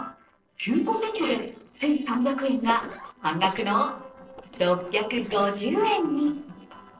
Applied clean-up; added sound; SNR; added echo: neural separator model SepFormer DNS4.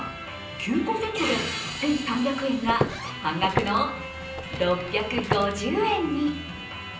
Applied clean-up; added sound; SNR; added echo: none; Walk, footsteps; 6 dB; reverberation time 0.6 s.